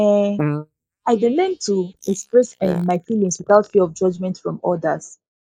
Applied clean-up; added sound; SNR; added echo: neural mask model Resemble Enhance denoiser.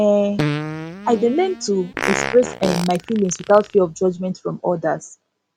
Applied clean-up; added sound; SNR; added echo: none; Fart; 7 dB; none.